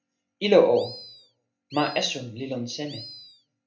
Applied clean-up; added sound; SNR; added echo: none; Animal; 18 dB; reverberation time 0.3 s.